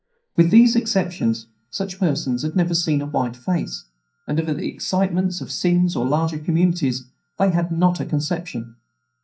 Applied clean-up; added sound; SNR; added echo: neural mask model DeepFilterNet 3.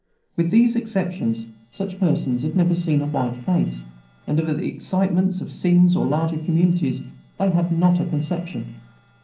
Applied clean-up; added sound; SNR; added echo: neural separator model SepFormer DNS4.